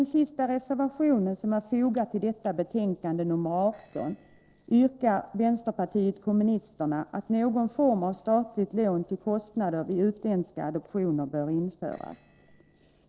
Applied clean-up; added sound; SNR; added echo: neural separator model SepFormer DNS4.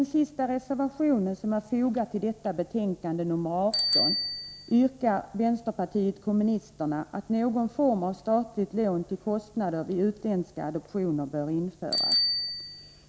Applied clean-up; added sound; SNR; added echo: none; Bicycle bell; 8 dB; none.